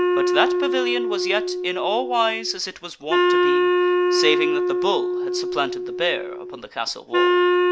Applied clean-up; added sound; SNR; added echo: none; Wind instrument, woodwind instrument; -5 dB; none.